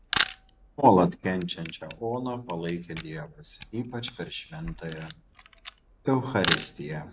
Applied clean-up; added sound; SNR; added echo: none; Camera; 4 dB; none.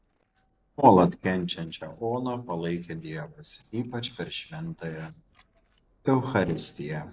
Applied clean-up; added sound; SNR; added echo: neural separator model SepFormer DNS4.